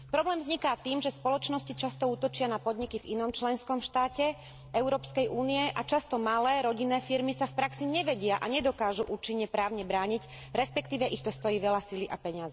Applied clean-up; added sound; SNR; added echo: none; Boom; 19 dB; none.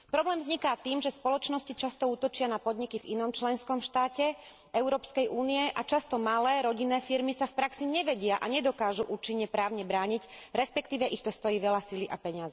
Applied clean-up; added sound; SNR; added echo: none; none; none; none.